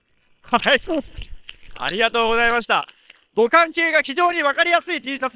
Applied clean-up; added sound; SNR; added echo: neural separator model SepFormer WHAM!.